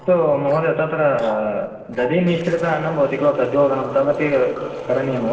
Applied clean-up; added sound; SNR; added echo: neural separator model SepFormer DNS4.